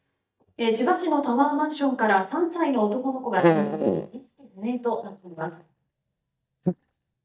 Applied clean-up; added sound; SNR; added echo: neural mask model DeepFilterNet 3.